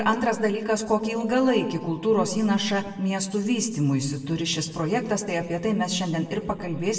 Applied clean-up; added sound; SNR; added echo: none; Ringtone; 19 dB; reverberation time 0.8 s.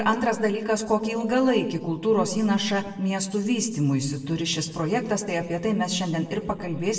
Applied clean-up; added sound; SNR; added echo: neural separator model SepFormer DNS4.